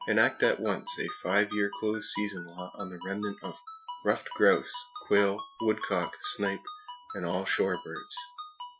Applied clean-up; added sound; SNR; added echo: classical method Wiener filter.